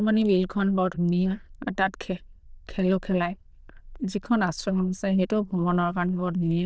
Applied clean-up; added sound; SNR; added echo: neural diffusion model UNIVERSE++.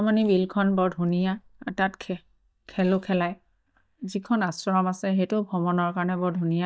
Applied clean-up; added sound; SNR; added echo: neural mask model DeepFilterNet 3.